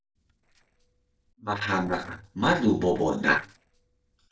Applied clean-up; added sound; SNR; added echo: neural separator model SepFormer DNS4.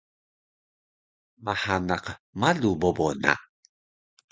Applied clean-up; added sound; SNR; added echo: none; none; none; none.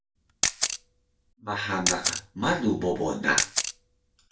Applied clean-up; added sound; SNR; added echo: none; Camera; 1 dB; reverberation time 0.3 s.